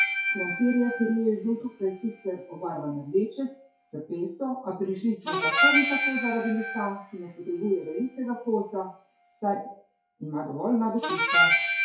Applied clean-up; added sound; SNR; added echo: classical method WPE with log-MMSE.